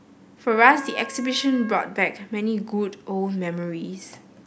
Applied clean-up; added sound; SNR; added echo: none; Wind instrument, woodwind instrument; 15 dB; none.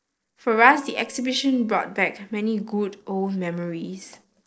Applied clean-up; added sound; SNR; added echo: neural separator model SepFormer DNS4.